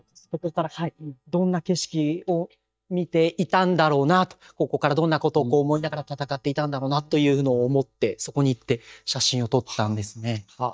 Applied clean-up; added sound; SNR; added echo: neural mask model DeepFilterNet 3.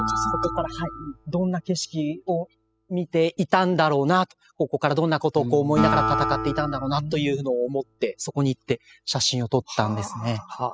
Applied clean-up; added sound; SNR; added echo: classical method spectral subtraction.